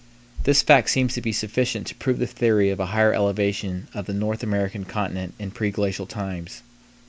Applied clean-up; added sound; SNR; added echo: none; none; none; none.